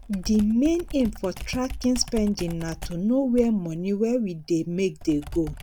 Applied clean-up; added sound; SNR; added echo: none; Computer keyboard; 13 dB; none.